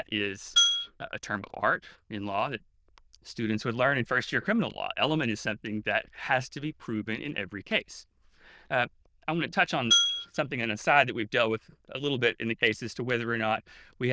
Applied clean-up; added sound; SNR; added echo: neural diffusion model UNIVERSE++.